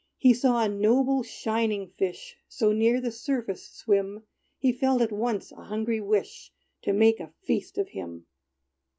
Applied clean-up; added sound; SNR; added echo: none; none; none; none.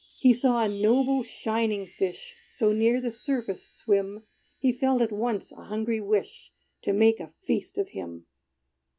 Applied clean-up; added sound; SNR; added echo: none; Wind chime; 16 dB; none.